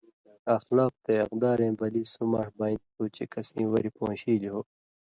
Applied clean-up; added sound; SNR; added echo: none; none; none; none.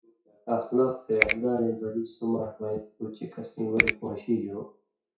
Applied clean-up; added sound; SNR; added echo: classical method WPE with log-MMSE.